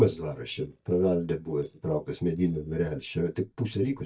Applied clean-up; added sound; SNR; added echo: neural mask model DeepFilterNet 3.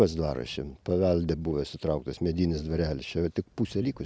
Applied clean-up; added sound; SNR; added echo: none; none; none; none.